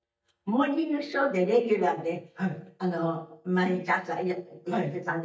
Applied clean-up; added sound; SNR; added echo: neural mask model DeepFilterNet 3.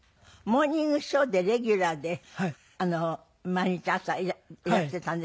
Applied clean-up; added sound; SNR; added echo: none; none; none; none.